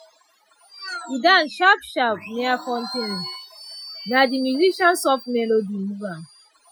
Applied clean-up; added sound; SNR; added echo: classical method Wiener filter.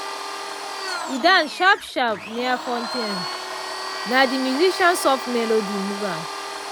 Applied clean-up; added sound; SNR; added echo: none; Domestic sounds, home sounds; 7 dB; none.